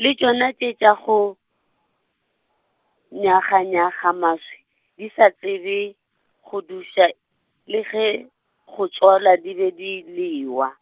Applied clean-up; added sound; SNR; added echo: none; none; none; none.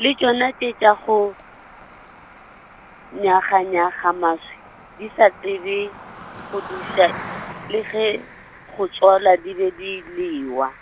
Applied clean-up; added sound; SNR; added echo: none; Cricket; 18 dB; none.